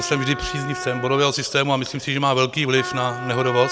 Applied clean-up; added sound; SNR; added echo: none; Trumpet; 11 dB; none.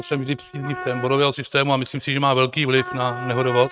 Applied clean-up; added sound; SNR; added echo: neural mask model RNNoise.